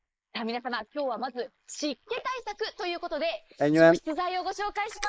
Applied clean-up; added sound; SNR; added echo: neural mask model Resemble Enhance denoiser.